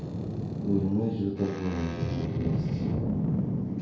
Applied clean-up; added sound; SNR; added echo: none; Boat, Water vehicle; -1 dB; reverberation time 0.6 s.